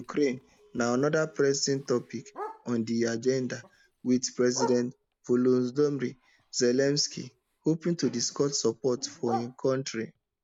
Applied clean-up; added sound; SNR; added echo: none; Bark; 16 dB; none.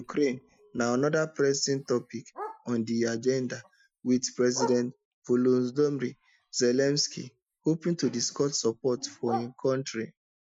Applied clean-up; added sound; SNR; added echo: classical method Wiener filter.